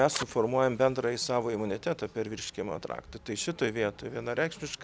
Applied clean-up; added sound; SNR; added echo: none; Fire; 18 dB; none.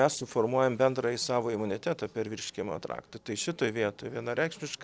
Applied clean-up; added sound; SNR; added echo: neural separator model SepFormer DNS4.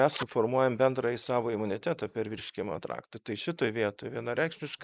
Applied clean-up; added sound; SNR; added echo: neural mask model Resemble Enhance denoiser.